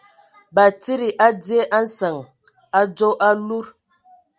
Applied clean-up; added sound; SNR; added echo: none; none; none; none.